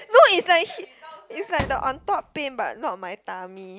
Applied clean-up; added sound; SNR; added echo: none; Thump, thud; 13 dB; none.